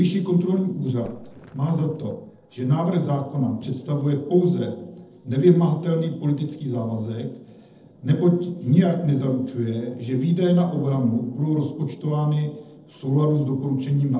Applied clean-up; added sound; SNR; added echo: neural separator model SepFormer DNS4.